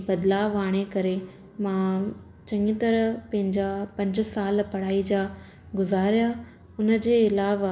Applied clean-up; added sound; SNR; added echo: none; none; none; none.